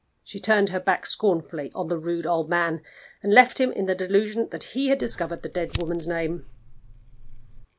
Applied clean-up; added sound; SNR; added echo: none; Fire; 12 dB; none.